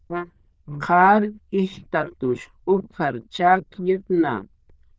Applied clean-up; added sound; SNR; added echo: neural diffusion model UNIVERSE++.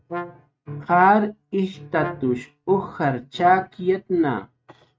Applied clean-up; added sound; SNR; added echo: neural mask model RNNoise.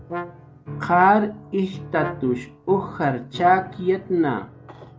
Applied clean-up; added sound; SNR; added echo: none; Brass instrument + Piano; 13 dB; none.